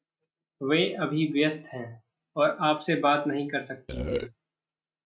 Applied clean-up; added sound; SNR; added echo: neural mask model RNNoise.